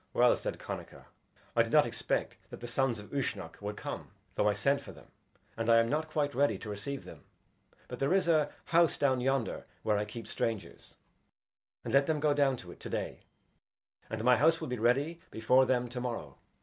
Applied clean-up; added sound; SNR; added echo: none; none; none; none.